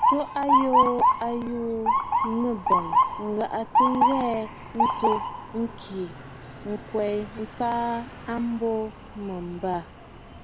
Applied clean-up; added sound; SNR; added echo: none; Motor vehicle (road) / Siren; -2 dB; none.